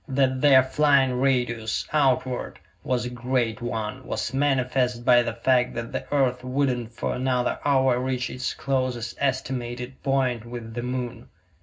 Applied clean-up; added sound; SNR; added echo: none; none; none; reverberation time 0.4 s.